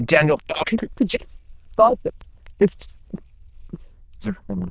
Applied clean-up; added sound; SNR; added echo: neural diffusion model UNIVERSE++.